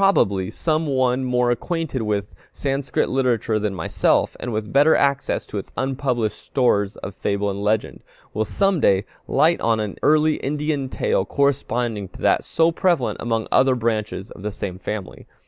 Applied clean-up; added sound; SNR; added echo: none; none; none; none.